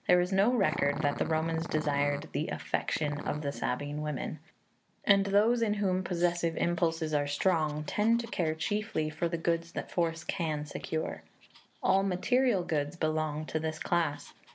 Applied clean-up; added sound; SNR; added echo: none; Growling; 17 dB; none.